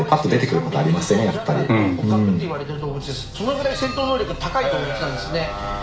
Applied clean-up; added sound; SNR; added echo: none; none; none; reverberation time 0.9 s.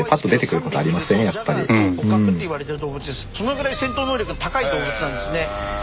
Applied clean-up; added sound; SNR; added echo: none; none; none; none.